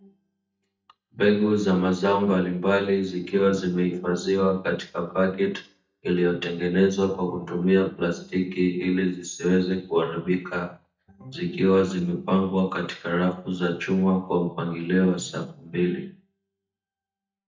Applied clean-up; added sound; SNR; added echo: neural mask model DeepFilterNet 3.